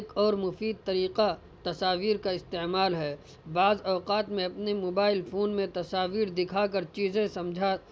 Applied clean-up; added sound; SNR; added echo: none; none; none; none.